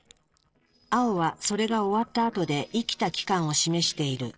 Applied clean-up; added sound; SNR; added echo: neural separator model SepFormer DNS4.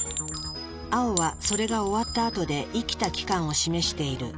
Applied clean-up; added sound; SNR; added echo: none; Chink, clink; 9 dB; none.